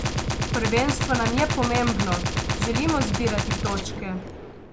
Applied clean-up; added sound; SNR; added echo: none; Gunshot, gunfire; -1 dB; none.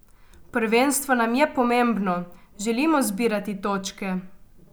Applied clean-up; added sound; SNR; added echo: none; none; none; none.